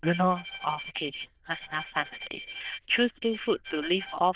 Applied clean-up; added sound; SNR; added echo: neural diffusion model UNIVERSE++.